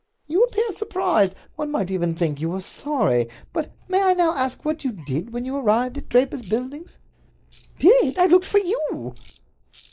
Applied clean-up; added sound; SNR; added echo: neural mask model Resemble Enhance denoiser.